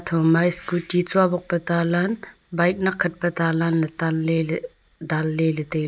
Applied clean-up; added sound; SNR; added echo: none; none; none; none.